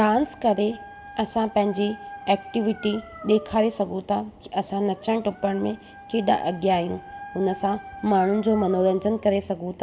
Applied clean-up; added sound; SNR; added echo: none; Dog; 18 dB; reverberation time 1.1 s.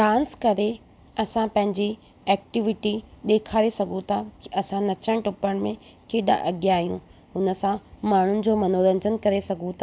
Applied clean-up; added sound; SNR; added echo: none; none; none; none.